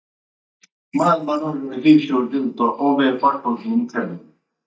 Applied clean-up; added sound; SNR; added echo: neural mask model DeepFilterNet 3.